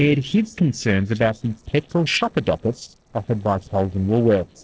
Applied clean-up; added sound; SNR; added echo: neural separator model SepFormer DNS4.